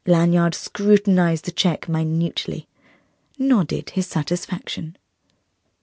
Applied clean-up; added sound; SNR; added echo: none; none; none; none.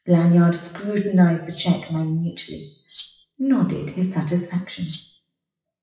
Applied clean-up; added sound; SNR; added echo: classical method WPE with log-MMSE.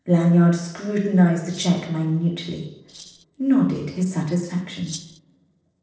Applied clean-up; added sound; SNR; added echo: neural separator model SepFormer DNS4.